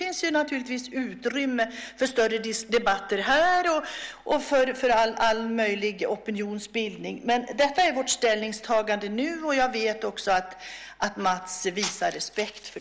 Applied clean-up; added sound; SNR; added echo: none; none; none; none.